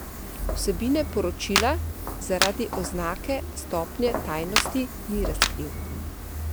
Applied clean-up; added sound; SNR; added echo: none; Walk, footsteps + Clapping; 0 dB; none.